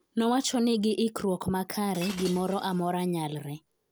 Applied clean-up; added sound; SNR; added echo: none; Shatter; 17 dB; none.